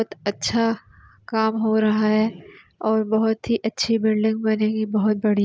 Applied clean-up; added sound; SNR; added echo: none; none; none; none.